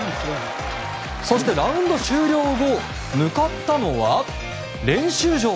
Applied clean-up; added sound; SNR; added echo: none; none; none; none.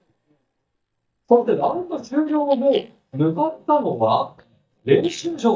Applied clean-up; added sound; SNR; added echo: neural mask model DeepFilterNet 3.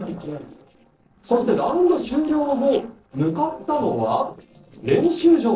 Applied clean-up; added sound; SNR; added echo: neural separator model SepFormer DNS4.